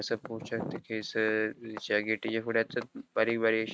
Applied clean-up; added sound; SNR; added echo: neural mask model RNNoise.